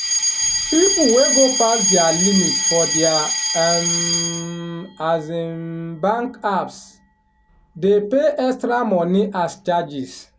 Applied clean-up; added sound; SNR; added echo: none; Alarm; 2 dB; none.